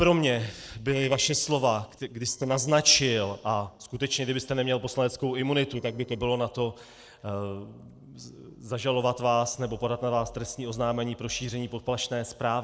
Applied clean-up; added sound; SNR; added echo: neural separator model SepFormer DNS4.